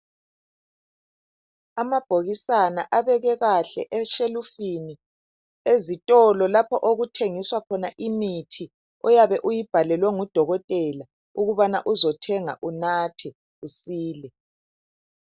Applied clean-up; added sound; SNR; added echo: none; none; none; none.